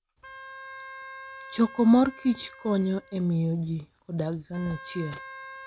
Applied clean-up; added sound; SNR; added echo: none; Wind instrument, woodwind instrument; 17 dB; none.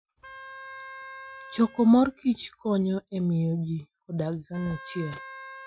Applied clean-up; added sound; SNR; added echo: classical method Wiener filter.